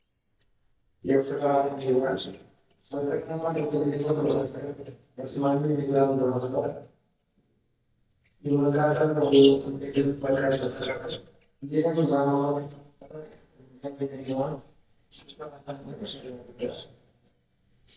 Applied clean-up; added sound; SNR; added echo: neural mask model DeepFilterNet 3.